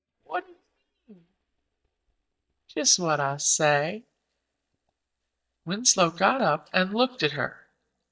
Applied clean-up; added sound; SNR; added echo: neural mask model DeepFilterNet 3.